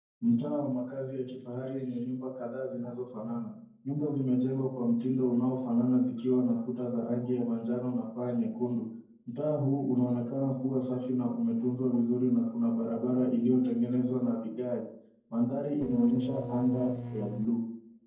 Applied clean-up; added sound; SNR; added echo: neural separator model SepFormer DNS4.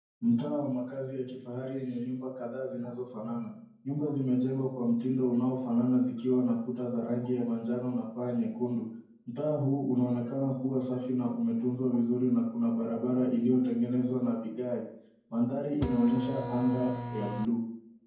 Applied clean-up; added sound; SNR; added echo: none; Printer; 6 dB; reverberation time 0.9 s.